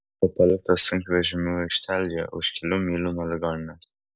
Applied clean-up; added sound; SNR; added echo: none; none; none; none.